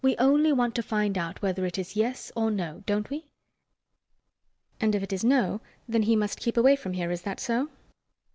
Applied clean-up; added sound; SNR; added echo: none; none; none; none.